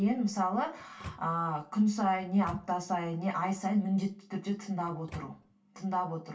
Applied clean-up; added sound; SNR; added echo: none; Microwave oven; 17 dB; reverberation time 0.2 s.